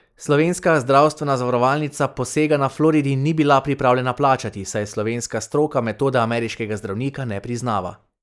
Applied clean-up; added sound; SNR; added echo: neural mask model Resemble Enhance denoiser.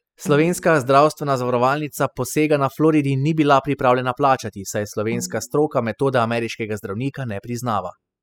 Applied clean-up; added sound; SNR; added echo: classical method spectral subtraction.